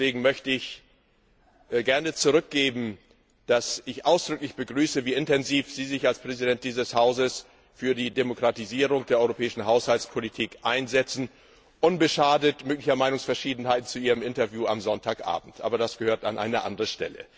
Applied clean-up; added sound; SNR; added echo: none; none; none; none.